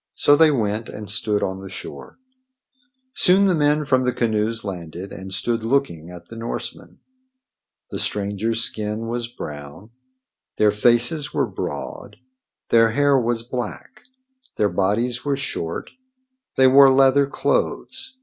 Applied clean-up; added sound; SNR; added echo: none; none; none; none.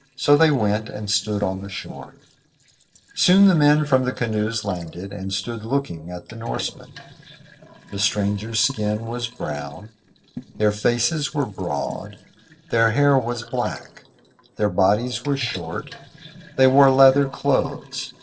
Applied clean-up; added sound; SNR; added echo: neural separator model SepFormer DNS4.